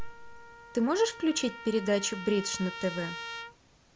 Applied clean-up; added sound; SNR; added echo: none; Trumpet; 12 dB; none.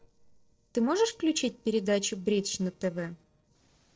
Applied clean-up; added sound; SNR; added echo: neural separator model SepFormer DNS4.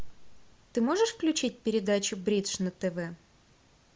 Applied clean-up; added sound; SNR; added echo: none; none; none; none.